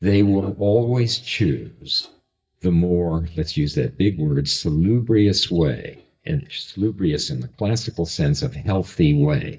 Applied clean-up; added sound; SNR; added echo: neural mask model DeepFilterNet 3.